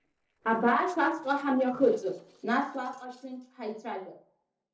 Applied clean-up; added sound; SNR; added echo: neural separator model SepFormer DNS4.